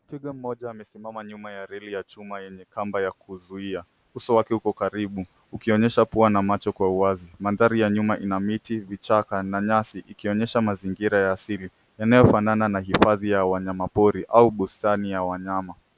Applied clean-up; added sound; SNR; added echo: none; none; none; none.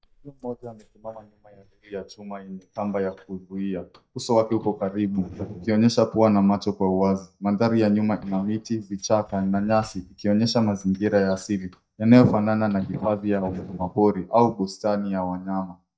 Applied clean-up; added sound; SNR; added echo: neural mask model DeepFilterNet 3.